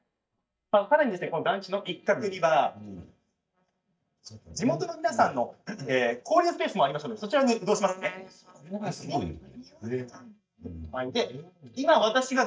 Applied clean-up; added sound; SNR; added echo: neural mask model DeepFilterNet 3.